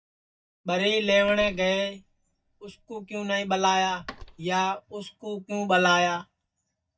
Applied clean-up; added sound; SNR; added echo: neural mask model DeepFilterNet 3.